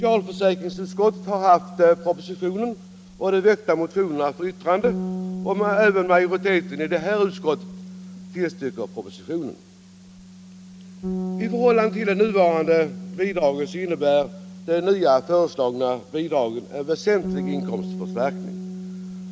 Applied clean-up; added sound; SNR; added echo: none; Bass guitar; 11 dB; none.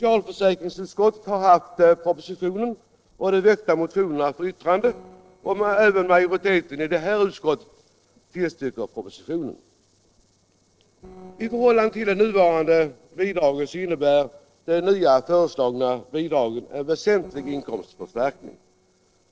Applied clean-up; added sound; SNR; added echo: neural separator model SepFormer DNS4.